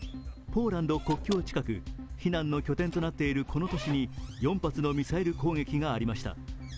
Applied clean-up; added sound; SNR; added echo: none; Squeak / Slam; 19 dB; none.